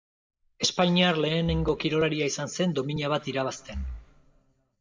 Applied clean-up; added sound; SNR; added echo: none; Breathing; 15 dB; reverberation time 1.0 s.